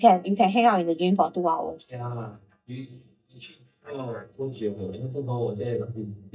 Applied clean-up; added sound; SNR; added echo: neural mask model DeepFilterNet 3.